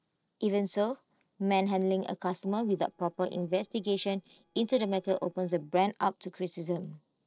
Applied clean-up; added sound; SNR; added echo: neural separator model SepFormer DNS4.